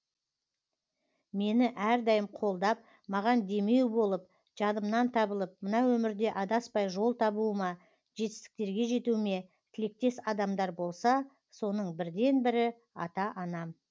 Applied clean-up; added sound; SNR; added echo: none; none; none; none.